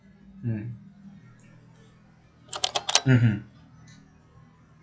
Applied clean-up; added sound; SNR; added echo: classical method log-MMSE.